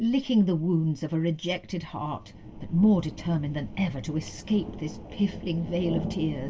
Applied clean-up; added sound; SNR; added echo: none; none; none; reverberation time 0.2 s.